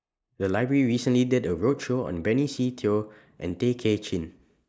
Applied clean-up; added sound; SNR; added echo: neural mask model Resemble Enhance denoiser.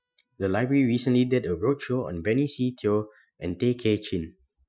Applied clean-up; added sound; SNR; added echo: classical method Wiener filter.